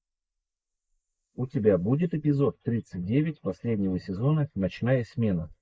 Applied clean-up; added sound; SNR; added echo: neural mask model Resemble Enhance denoiser.